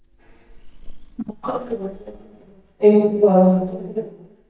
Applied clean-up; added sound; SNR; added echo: neural mask model DeepFilterNet 3.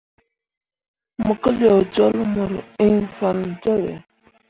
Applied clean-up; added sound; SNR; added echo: none; none; none; none.